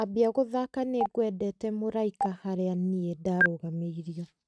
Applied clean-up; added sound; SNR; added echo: neural mask model RNNoise.